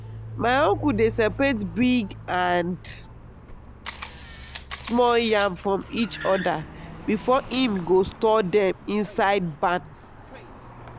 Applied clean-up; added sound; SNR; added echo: none; Camera + Car; 14 dB; none.